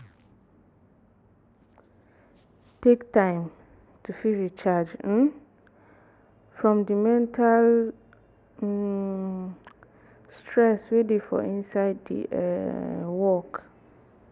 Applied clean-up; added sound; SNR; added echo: none; none; none; none.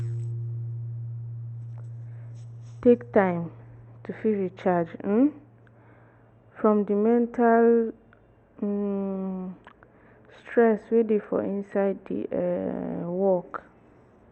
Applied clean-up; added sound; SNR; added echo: none; Piano; 15 dB; none.